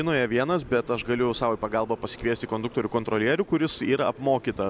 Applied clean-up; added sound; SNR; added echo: none; none; none; none.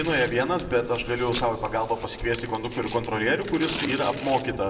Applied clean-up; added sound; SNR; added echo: none; Tearing; 11 dB; reverberation time 1.1 s.